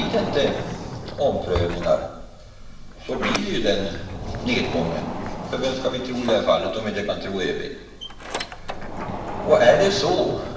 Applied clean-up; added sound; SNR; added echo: none; Sliding door; 7 dB; reverberation time 1.0 s.